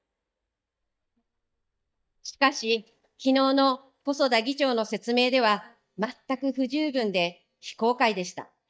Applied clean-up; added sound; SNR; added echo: neural mask model DeepFilterNet 3.